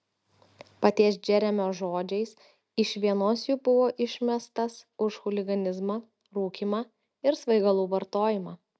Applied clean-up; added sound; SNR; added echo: none; none; none; none.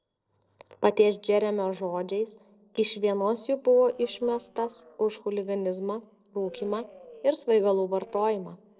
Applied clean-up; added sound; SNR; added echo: neural separator model SepFormer DNS4.